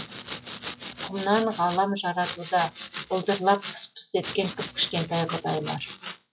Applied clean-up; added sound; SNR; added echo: classical method log-MMSE.